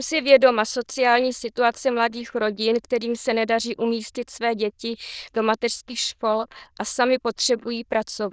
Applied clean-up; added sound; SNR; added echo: neural diffusion model UNIVERSE++.